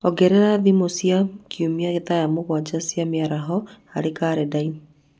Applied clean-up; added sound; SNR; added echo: none; none; none; none.